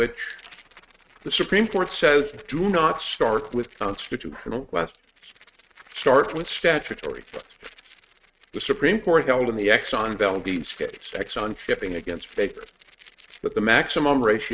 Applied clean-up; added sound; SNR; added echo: neural mask model RNNoise.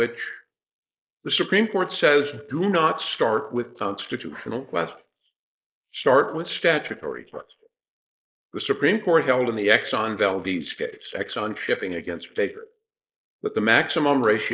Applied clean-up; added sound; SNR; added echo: neural mask model Resemble Enhance denoiser.